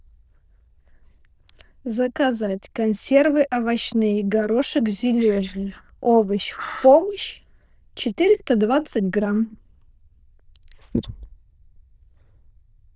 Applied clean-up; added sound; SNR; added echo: neural diffusion model UNIVERSE++.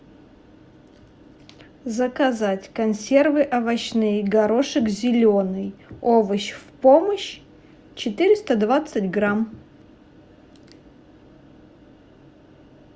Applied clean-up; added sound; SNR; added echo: none; none; none; none.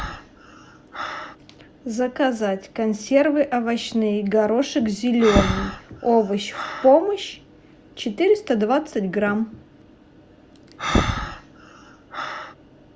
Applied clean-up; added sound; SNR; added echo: none; Breathing; 9 dB; none.